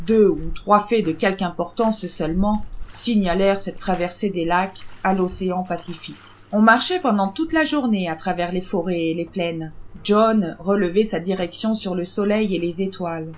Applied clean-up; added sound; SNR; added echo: none; Bathtub (filling or washing); 14 dB; none.